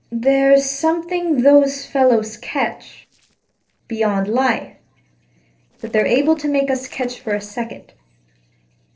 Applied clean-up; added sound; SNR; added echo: neural separator model SepFormer DNS4.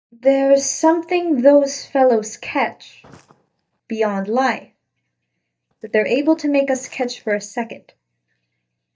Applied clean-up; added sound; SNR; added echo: neural mask model DeepFilterNet 3.